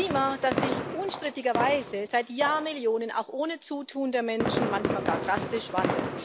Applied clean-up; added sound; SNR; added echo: none; Fireworks; 3 dB; none.